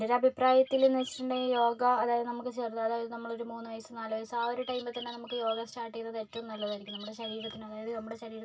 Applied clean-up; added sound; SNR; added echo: none; Bird; 15 dB; reverberation time 0.4 s.